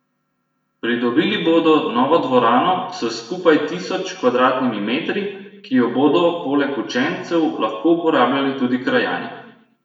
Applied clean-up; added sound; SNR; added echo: none; none; none; reverberation time 0.9 s.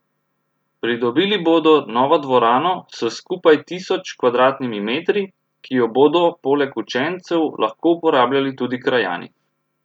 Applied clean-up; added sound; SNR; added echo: none; none; none; none.